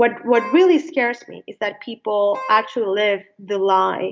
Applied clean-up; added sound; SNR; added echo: none; Wind instrument, woodwind instrument; 13 dB; none.